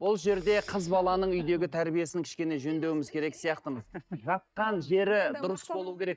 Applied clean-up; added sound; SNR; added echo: neural mask model DeepFilterNet 3.